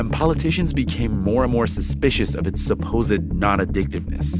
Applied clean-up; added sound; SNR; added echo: none; none; none; none.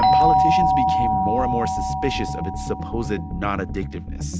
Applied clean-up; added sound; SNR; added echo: none; Doorbell; -4 dB; none.